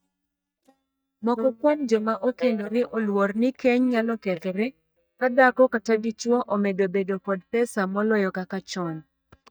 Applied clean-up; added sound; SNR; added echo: neural mask model DeepFilterNet 3.